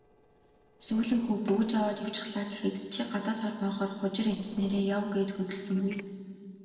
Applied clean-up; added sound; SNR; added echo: neural separator model SepFormer DNS4.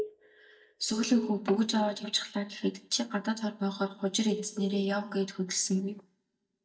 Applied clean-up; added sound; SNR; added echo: neural mask model DeepFilterNet 3.